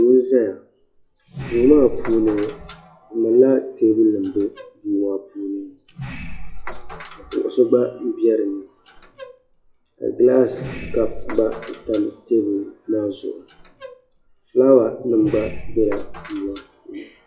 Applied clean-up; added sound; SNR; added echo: classical method log-MMSE.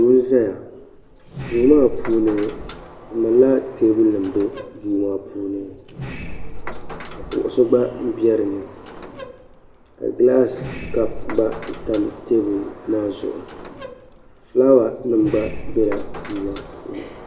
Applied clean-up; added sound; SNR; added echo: none; Sliding door; 11 dB; none.